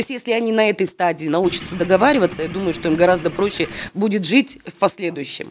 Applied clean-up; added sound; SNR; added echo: none; Engine / Boat, Water vehicle; 15 dB; none.